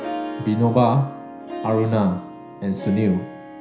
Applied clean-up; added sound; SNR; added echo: none; Harp; 11 dB; reverberation time 0.5 s.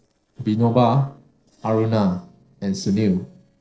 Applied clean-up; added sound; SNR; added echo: neural separator model SepFormer DNS4.